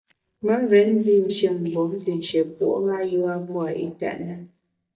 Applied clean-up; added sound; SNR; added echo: neural mask model DeepFilterNet 3.